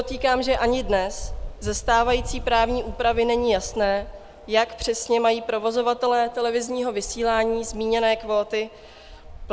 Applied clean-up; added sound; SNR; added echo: none; Wind; 13 dB; none.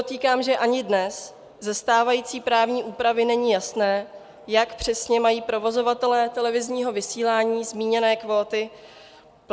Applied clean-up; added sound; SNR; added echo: none; none; none; none.